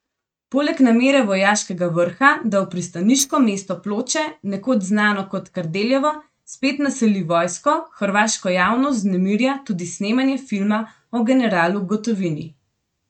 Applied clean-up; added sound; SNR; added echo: neural mask model RNNoise.